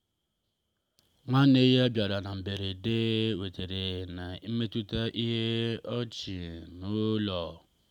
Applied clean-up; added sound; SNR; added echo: none; none; none; none.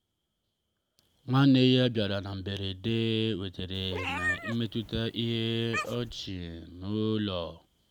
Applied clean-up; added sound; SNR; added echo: none; Meow; 7 dB; none.